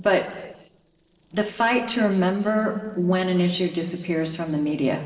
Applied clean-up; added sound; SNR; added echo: neural separator model SepFormer DNS4.